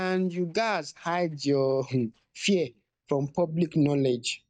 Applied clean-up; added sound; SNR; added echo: neural mask model DeepFilterNet 3.